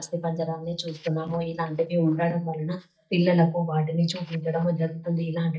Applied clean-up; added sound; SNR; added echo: neural mask model DeepFilterNet 3.